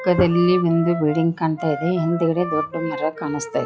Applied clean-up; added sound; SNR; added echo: classical method log-MMSE.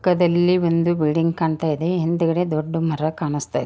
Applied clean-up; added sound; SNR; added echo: none; none; none; none.